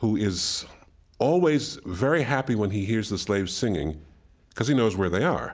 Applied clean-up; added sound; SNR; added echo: none; none; none; none.